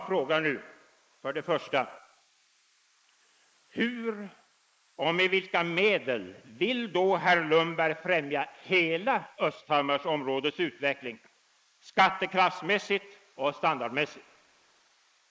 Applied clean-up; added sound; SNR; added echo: neural mask model Resemble Enhance denoiser.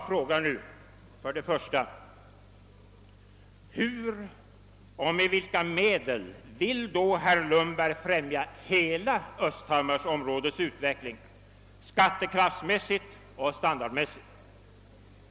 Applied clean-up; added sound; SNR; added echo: none; none; none; none.